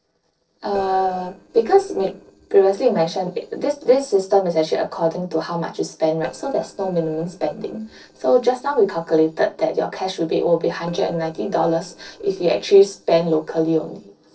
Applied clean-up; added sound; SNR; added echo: neural separator model SepFormer DNS4.